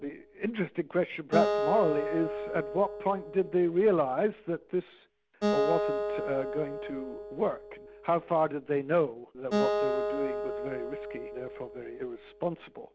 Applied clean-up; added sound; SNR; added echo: none; Acoustic guitar; 3 dB; none.